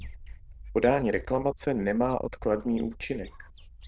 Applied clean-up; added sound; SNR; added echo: neural diffusion model UNIVERSE++.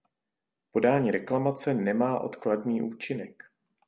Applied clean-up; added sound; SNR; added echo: none; none; none; none.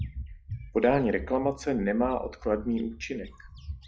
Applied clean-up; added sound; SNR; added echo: classical method log-MMSE.